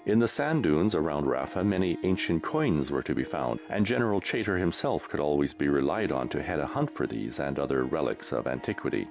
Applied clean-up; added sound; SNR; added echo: none; Harp; 17 dB; none.